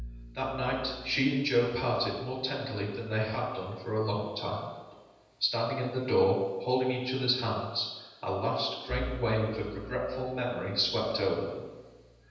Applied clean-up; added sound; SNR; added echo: none; Bowed string instrument; 17 dB; reverberation time 1.1 s.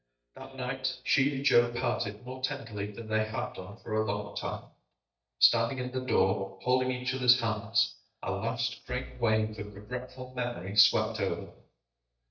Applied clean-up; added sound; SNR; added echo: neural mask model DeepFilterNet 3.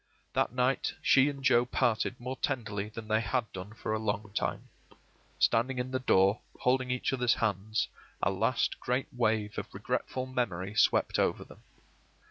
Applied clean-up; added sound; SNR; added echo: none; none; none; none.